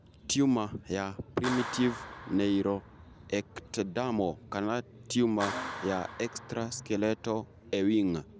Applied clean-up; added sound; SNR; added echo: none; Clapping; 13 dB; none.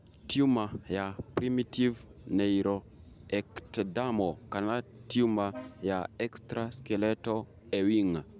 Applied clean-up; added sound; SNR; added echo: none; none; none; none.